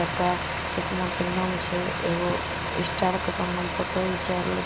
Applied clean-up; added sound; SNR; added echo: none; Truck; 2 dB; none.